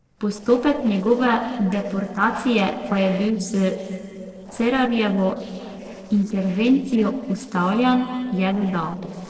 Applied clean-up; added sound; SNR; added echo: neural separator model SepFormer DNS4.